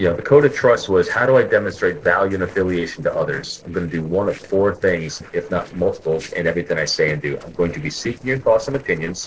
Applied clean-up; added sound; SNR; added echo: neural separator model SepFormer DNS4.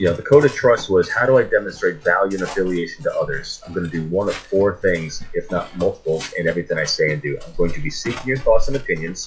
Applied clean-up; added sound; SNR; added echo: classical method WPE with log-MMSE.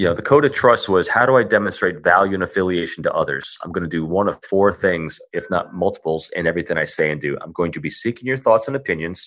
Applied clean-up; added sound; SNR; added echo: none; none; none; none.